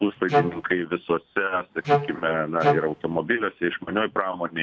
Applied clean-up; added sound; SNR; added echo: none; Wind instrument, woodwind instrument; -1 dB; none.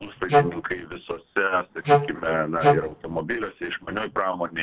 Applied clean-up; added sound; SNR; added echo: neural separator model SepFormer DNS4.